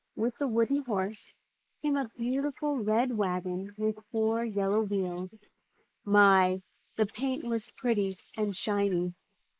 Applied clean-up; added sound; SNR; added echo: neural mask model Resemble Enhance denoiser.